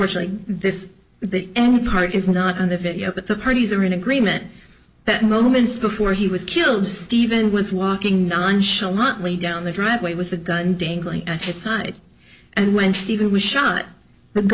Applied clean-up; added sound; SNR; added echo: neural separator model SepFormer DNS4.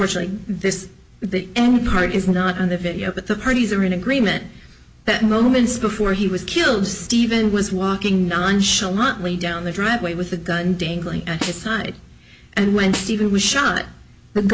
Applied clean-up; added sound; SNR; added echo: none; Snare drum; 13 dB; none.